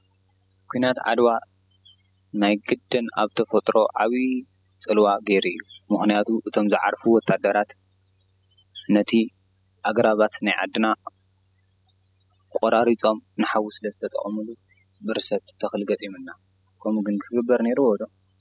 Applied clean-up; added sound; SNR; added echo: classical method spectral subtraction.